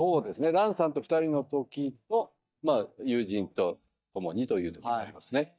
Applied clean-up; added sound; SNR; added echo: neural mask model DeepFilterNet 3.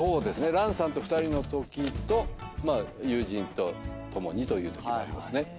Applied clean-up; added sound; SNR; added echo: none; Slam; 17 dB; none.